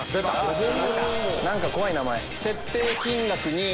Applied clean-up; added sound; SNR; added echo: none; Cricket; 5 dB; none.